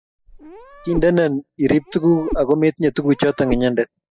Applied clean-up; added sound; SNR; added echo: classical method spectral subtraction.